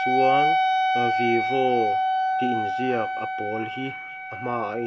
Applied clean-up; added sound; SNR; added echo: none; Wind instrument, woodwind instrument; -4 dB; none.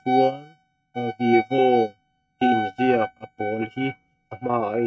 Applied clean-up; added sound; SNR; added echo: neural mask model RNNoise.